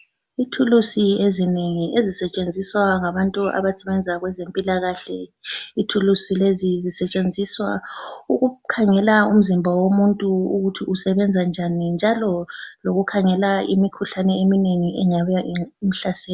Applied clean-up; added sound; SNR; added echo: none; none; none; none.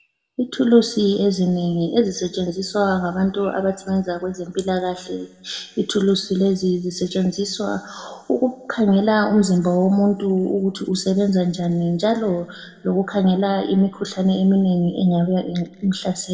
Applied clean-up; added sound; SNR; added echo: none; none; none; reverberation time 1.2 s.